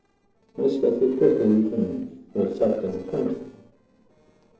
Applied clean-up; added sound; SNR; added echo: neural separator model SepFormer DNS4.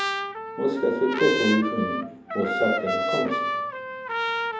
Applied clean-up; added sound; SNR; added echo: none; Trumpet; 2 dB; reverberation time 2.8 s.